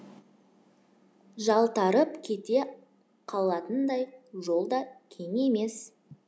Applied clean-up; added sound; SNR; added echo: none; none; none; none.